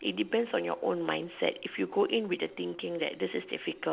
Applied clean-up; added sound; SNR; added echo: none; none; none; none.